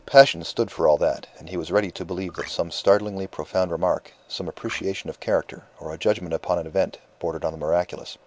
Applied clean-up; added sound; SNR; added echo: none; Marimba, xylophone; 14 dB; none.